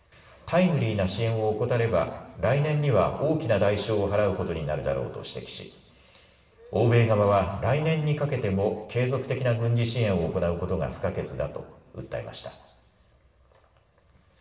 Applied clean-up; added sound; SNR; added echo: none; none; none; reverberation time 1.1 s.